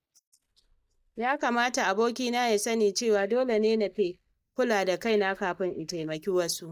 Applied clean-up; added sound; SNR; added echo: neural mask model DeepFilterNet 3.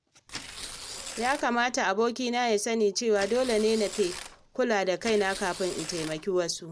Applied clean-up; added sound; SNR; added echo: none; Tearing; 12 dB; none.